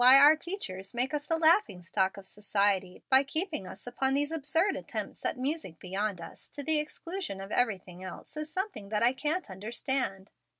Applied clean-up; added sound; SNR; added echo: none; none; none; none.